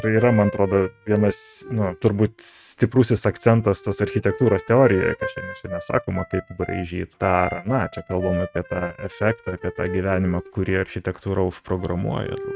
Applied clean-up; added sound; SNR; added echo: neural mask model RNNoise.